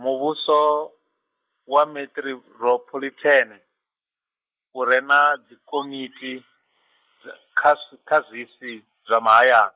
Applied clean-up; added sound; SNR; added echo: neural mask model Resemble Enhance denoiser.